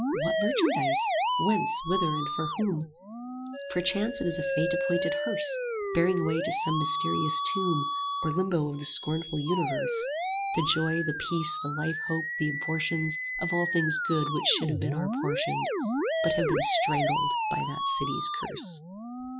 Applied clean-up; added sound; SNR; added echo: classical method Wiener filter.